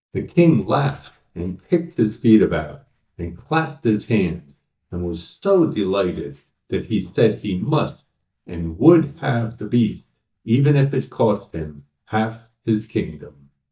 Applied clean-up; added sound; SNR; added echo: neural mask model DeepFilterNet 3.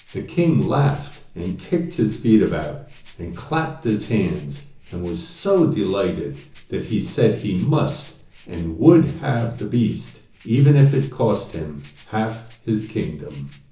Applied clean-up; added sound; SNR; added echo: none; Rattle (instrument); 16 dB; reverberation time 0.7 s.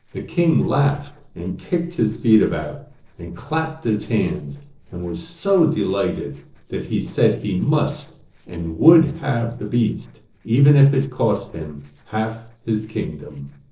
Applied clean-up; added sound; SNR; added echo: neural separator model SepFormer DNS4.